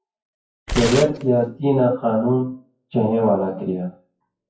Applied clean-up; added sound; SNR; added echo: classical method WPE with log-MMSE.